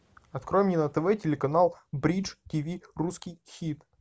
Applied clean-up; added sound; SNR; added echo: none; none; none; none.